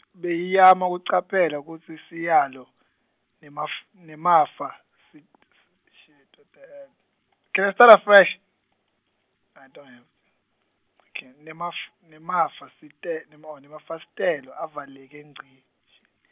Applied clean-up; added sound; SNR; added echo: none; none; none; none.